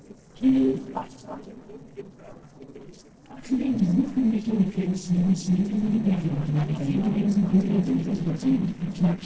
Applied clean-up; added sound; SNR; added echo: neural separator model SepFormer DNS4.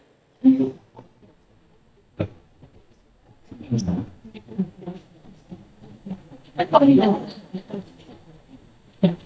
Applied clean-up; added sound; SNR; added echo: neural mask model DeepFilterNet 3.